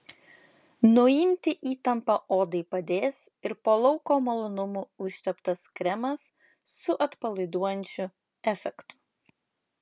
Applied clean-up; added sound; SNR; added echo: none; none; none; none.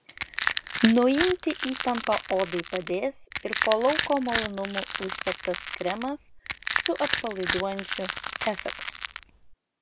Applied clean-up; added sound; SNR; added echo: none; Crushing; 4 dB; none.